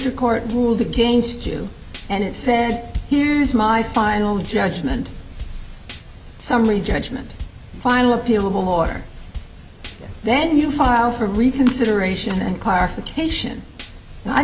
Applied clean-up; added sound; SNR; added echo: none; Drum / Drum kit; 15 dB; none.